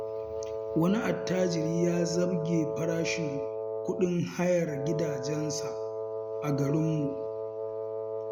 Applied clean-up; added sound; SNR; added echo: none; Wind instrument, woodwind instrument; 3 dB; none.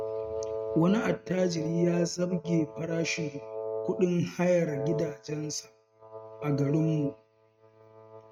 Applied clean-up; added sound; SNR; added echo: neural mask model RNNoise.